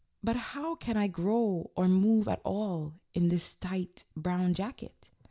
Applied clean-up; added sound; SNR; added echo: none; none; none; none.